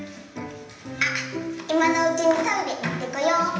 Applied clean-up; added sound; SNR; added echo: none; none; none; reverberation time 0.9 s.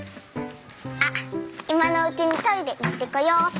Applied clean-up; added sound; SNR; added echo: none; none; none; none.